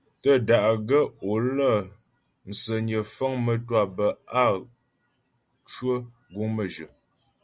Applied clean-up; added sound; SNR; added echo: none; none; none; none.